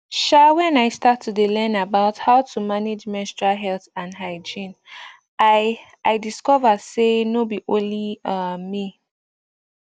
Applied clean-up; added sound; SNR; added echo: none; none; none; none.